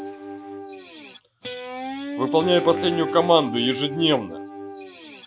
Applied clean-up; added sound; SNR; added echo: none; Guitar; 8 dB; none.